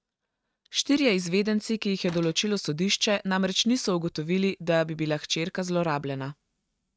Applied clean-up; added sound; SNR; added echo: neural mask model RNNoise.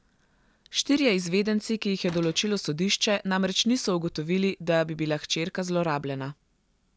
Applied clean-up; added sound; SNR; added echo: none; Cupboard open or close / Door; 19 dB; none.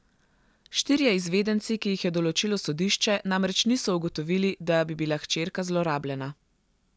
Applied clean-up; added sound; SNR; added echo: none; none; none; none.